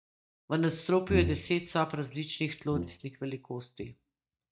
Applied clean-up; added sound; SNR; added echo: neural mask model DeepFilterNet 3.